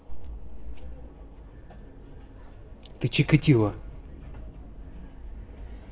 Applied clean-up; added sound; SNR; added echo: none; none; none; reverberation time 1.1 s.